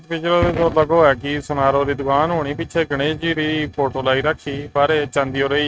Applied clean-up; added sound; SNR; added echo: neural mask model RNNoise.